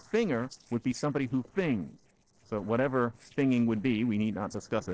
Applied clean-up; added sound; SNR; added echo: neural separator model SepFormer DNS4.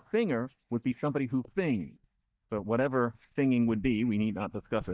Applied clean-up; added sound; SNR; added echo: neural mask model DeepFilterNet 3.